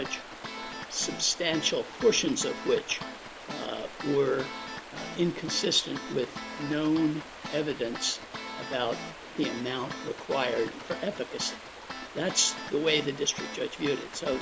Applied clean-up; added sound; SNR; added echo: none; Guitar + Stream; 9 dB; none.